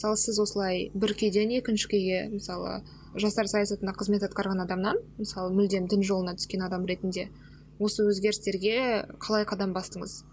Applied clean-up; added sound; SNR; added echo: none; none; none; none.